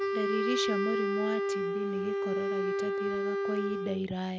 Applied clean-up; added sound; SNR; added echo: none; Wind instrument, woodwind instrument; -4 dB; none.